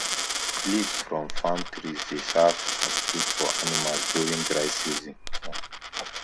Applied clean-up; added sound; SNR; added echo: none; Coin (dropping); -1 dB; none.